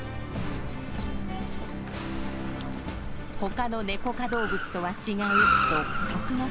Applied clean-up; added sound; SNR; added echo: none; Computer keyboard + Car; -2 dB; none.